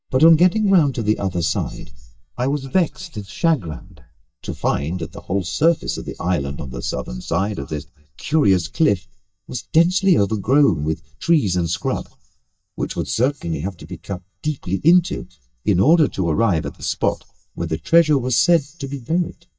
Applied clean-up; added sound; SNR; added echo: neural mask model DeepFilterNet 3.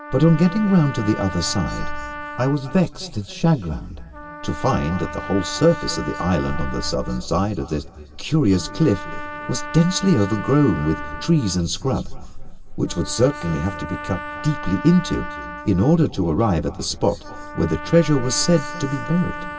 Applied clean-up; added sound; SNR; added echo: none; Trumpet; 13 dB; reverberation time 2.4 s.